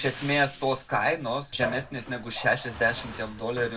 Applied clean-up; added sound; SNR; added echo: none; Bathtub (filling or washing); 12 dB; reverberation time 0.2 s.